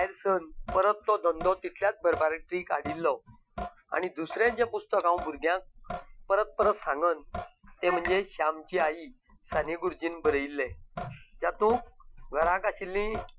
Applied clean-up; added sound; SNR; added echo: classical method Wiener filter.